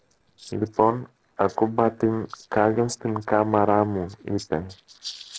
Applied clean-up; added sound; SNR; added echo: neural separator model SepFormer DNS4.